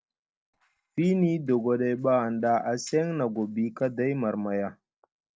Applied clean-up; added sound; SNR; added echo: neural separator model SepFormer DNS4.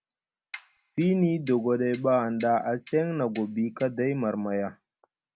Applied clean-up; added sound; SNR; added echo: none; Clock; 19 dB; none.